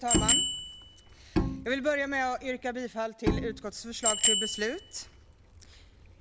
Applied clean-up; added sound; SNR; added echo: none; Bicycle bell + Bowed string instrument; -3 dB; none.